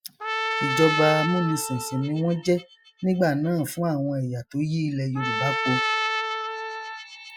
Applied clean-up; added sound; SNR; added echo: classical method Wiener filter.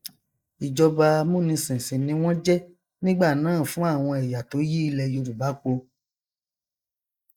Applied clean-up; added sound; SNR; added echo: neural mask model Resemble Enhance denoiser.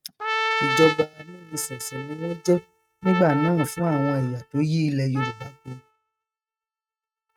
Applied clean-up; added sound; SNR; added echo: neural mask model RNNoise.